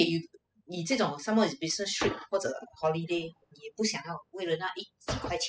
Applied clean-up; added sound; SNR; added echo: classical method spectral subtraction.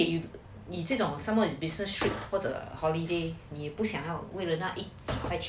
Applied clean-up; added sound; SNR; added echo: none; none; none; none.